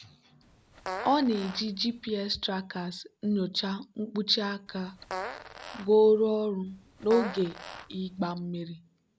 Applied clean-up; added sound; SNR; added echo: none; Fart; 12 dB; none.